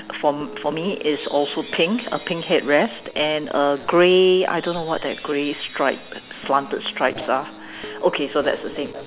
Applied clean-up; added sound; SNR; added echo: none; Chime + Guitar; 18 dB; none.